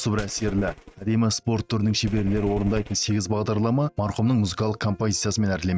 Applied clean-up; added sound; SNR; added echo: neural mask model RNNoise.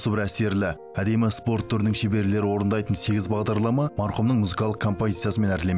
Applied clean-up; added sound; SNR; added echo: none; none; none; none.